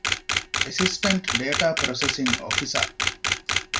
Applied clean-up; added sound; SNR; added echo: none; Camera; -3 dB; none.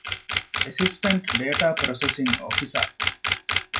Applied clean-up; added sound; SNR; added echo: classical method log-MMSE.